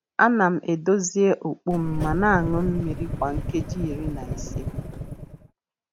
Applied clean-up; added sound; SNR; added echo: none; Engine starting / Car; 5 dB; none.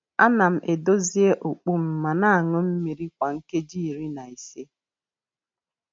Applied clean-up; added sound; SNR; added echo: none; none; none; none.